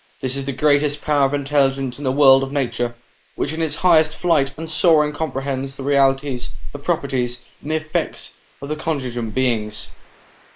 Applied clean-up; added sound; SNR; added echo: neural mask model Resemble Enhance denoiser.